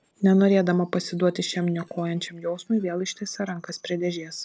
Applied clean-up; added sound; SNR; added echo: neural separator model SepFormer DNS4.